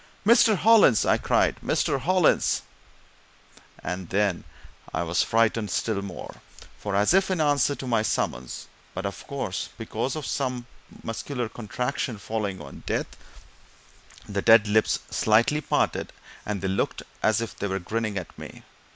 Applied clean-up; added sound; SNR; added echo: none; none; none; none.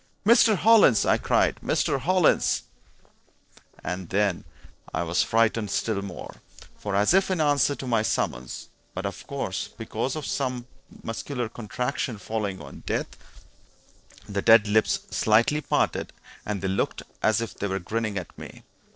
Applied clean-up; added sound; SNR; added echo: neural separator model SepFormer DNS4.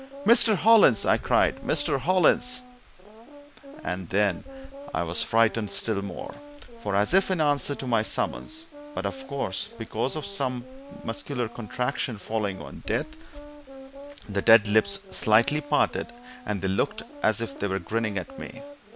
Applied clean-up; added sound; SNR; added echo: none; Brass instrument; 18 dB; none.